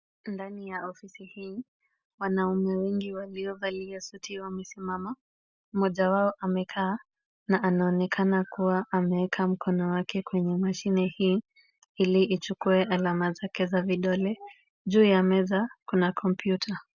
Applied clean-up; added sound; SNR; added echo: none; none; none; none.